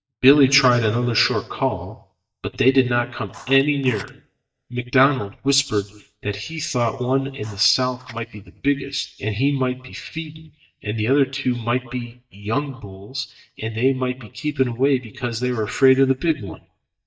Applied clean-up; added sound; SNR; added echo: neural mask model DeepFilterNet 3.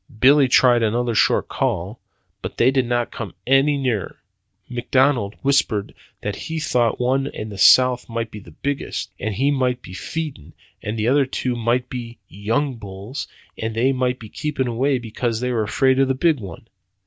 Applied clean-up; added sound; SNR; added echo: none; none; none; none.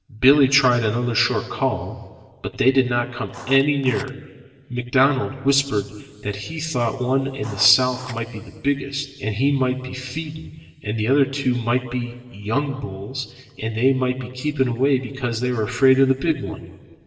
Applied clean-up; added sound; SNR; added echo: none; Writing; 17 dB; reverberation time 1.9 s.